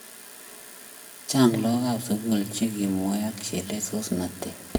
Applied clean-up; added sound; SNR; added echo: none; none; none; reverberation time 1.0 s.